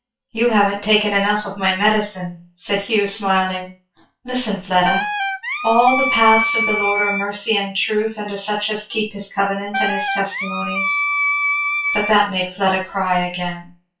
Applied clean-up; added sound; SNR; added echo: classical method WPE with log-MMSE.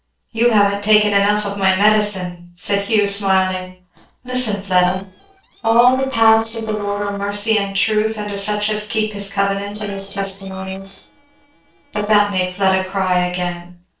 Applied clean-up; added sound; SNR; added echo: neural separator model SepFormer DNS4.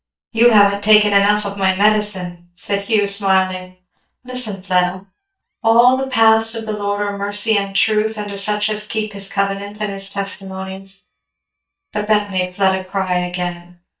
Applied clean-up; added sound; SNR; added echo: neural mask model DeepFilterNet 3.